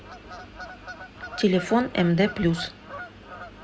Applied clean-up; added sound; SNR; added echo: none; Bird vocalization, bird call, bird song / Fowl; 14 dB; none.